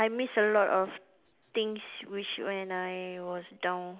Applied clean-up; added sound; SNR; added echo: none; none; none; none.